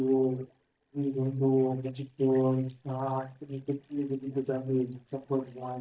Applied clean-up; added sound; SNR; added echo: neural mask model DeepFilterNet 3.